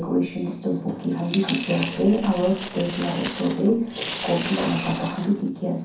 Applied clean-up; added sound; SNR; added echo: none; Coin (dropping); 11 dB; reverberation time 0.6 s.